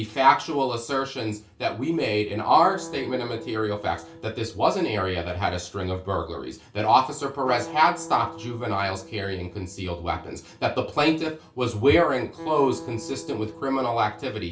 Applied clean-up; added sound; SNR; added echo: none; Acoustic guitar; 18 dB; reverberation time 0.3 s.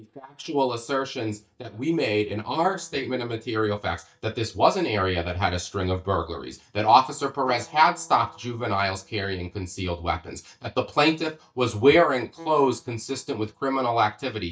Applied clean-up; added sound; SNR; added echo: neural mask model DeepFilterNet 3.